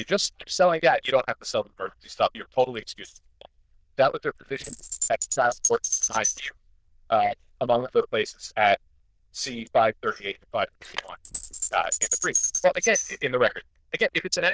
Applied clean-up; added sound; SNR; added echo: neural diffusion model UNIVERSE++.